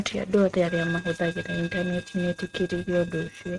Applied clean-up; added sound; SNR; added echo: neural mask model RNNoise.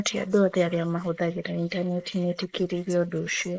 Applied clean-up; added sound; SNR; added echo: neural mask model Resemble Enhance denoiser.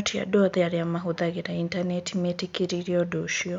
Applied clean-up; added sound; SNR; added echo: none; none; none; none.